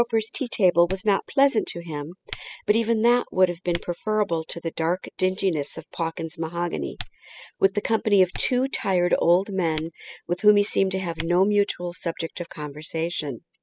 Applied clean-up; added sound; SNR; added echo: classical method spectral subtraction.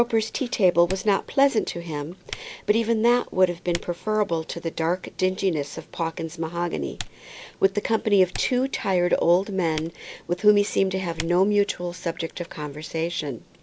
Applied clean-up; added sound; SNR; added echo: none; Typing; 19 dB; none.